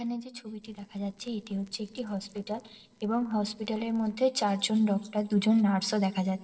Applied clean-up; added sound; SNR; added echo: neural separator model SepFormer DNS4.